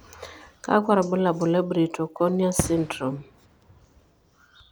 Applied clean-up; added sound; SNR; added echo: none; Fireworks; 14 dB; none.